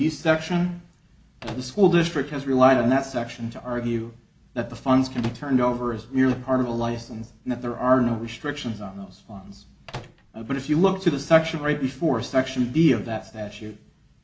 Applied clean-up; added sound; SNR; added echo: none; Microwave oven; 15 dB; none.